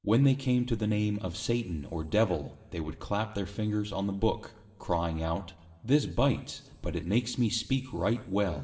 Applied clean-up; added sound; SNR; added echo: none; none; none; reverberation time 2.6 s.